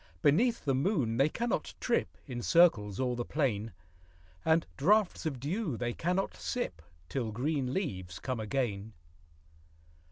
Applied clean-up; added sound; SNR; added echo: none; none; none; none.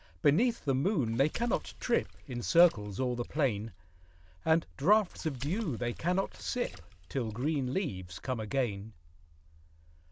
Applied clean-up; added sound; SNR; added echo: none; Water / Splash, splatter; 14 dB; none.